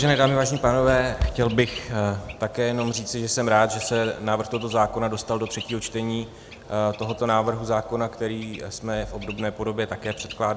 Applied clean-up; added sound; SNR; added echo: none; Bird; 19 dB; none.